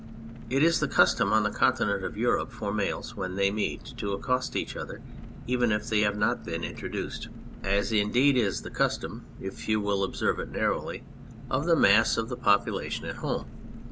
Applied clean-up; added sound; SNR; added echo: none; Engine; 13 dB; none.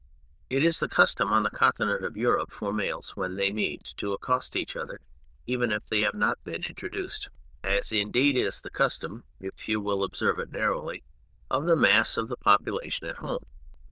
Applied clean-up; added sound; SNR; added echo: neural diffusion model UNIVERSE++.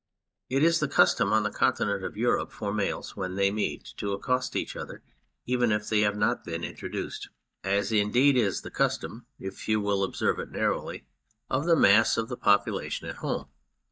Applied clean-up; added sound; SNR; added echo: neural mask model DeepFilterNet 3.